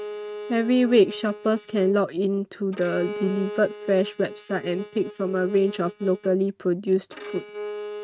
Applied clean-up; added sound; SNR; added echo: neural mask model RNNoise.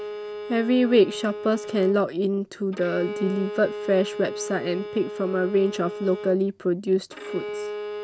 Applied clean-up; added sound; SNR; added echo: none; Bowed string instrument; 10 dB; none.